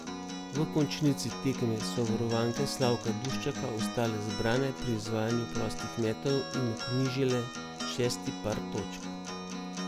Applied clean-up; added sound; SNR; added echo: none; Acoustic guitar; 5 dB; none.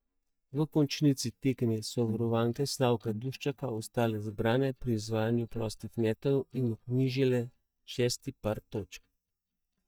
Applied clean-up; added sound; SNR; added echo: neural mask model DeepFilterNet 3.